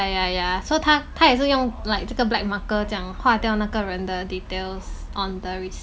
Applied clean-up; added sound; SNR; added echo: none; none; none; none.